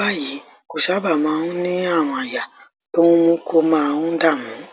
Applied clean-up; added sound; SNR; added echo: none; none; none; none.